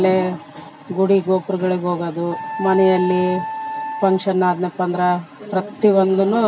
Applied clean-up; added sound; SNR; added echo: none; Wind instrument, woodwind instrument; 11 dB; none.